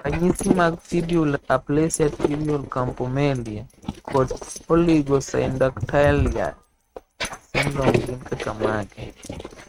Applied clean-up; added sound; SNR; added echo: neural mask model RNNoise.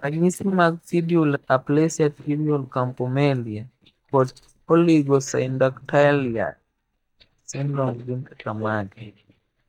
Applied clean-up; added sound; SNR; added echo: neural mask model DeepFilterNet 3.